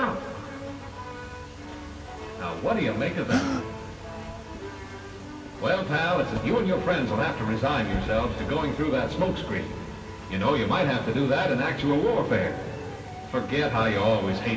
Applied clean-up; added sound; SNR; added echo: none; Gasp; 6 dB; reverberation time 2.7 s.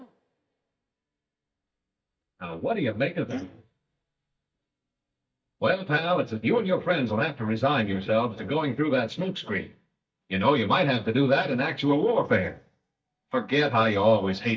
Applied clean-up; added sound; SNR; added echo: neural mask model DeepFilterNet 3.